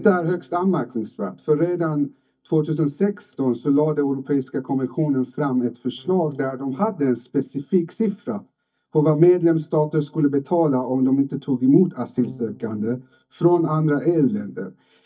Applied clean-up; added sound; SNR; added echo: neural mask model DeepFilterNet 3.